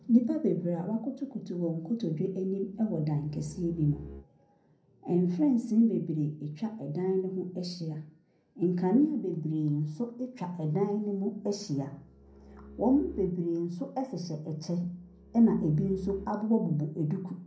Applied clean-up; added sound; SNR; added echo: none; Bowed string instrument; 19 dB; reverberation time 0.6 s.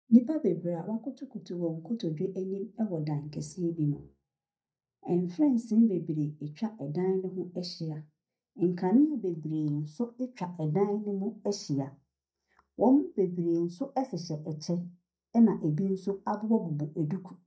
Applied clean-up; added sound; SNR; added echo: neural mask model DeepFilterNet 3.